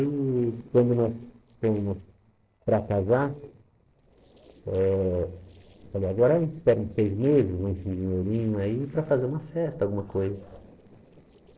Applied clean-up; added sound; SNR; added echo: neural separator model SepFormer DNS4.